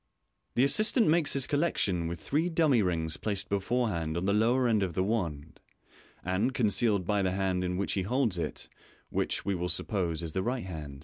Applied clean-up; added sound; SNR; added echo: none; none; none; none.